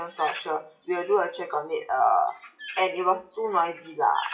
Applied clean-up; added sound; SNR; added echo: classical method WPE with log-MMSE.